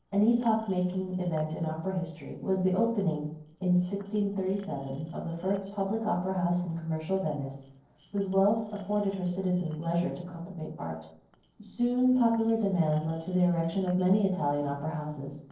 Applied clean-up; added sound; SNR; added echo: neural separator model SepFormer DNS4.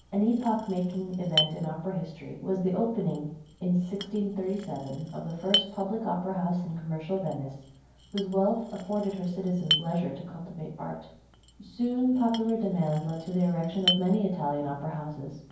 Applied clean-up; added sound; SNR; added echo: none; Chink, clink; 8 dB; reverberation time 0.9 s.